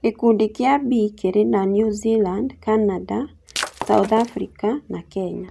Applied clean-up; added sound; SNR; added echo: none; Shatter; 10 dB; none.